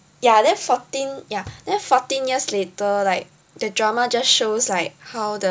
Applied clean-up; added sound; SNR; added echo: none; none; none; none.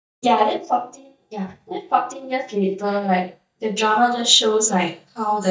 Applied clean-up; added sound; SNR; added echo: neural mask model DeepFilterNet 3.